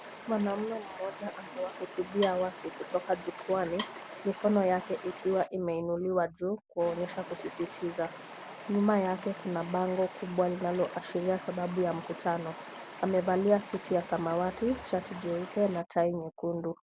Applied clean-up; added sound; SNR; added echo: none; Stream + Wood; 13 dB; none.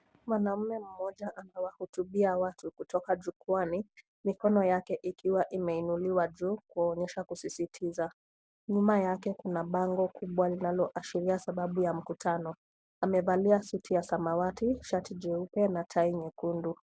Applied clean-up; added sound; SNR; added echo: none; none; none; none.